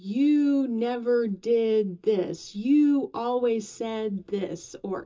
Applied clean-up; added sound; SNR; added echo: none; none; none; reverberation time 0.2 s.